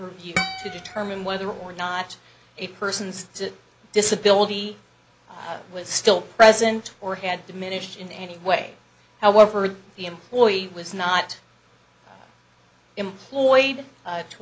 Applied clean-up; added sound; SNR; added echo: none; Harp; 8 dB; none.